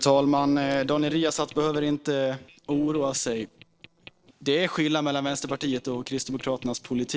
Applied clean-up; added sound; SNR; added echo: neural separator model SepFormer DNS4.